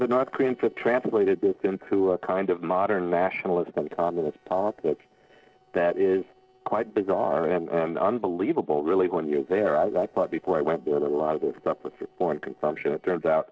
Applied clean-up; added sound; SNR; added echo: neural separator model SepFormer DNS4.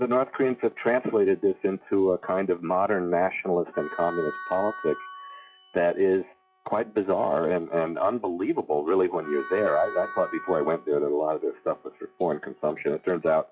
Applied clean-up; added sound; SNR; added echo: classical method log-MMSE.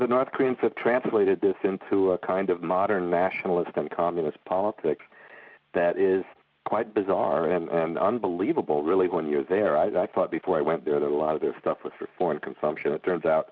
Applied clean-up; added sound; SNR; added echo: none; none; none; none.